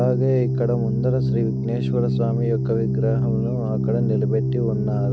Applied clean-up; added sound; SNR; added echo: none; Organ; -4 dB; none.